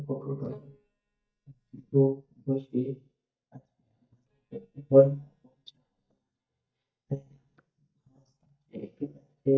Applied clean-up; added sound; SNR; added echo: neural mask model DeepFilterNet 3.